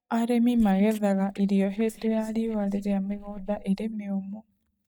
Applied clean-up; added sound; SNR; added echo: neural mask model DeepFilterNet 3.